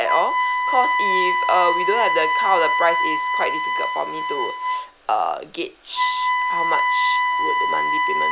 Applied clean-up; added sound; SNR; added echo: none; Wind instrument, woodwind instrument; -4 dB; none.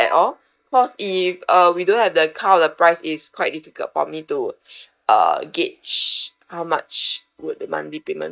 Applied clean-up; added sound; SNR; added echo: neural mask model DeepFilterNet 3.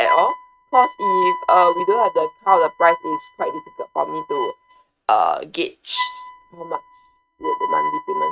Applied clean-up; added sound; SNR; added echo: neural mask model RNNoise.